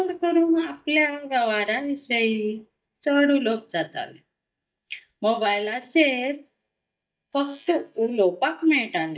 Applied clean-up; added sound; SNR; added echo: neural mask model DeepFilterNet 3.